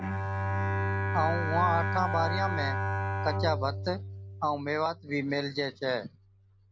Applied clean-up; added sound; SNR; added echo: none; Bowed string instrument; 0 dB; none.